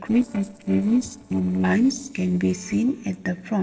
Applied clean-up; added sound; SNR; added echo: neural separator model SepFormer DNS4.